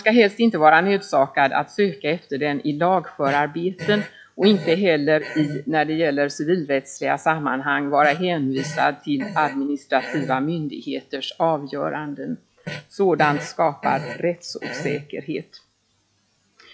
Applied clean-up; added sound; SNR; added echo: classical method log-MMSE.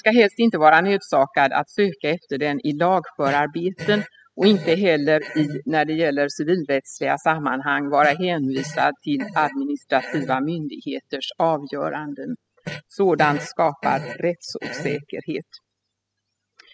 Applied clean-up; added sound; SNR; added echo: classical method spectral subtraction.